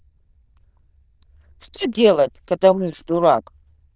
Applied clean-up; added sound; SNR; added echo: neural diffusion model UNIVERSE++.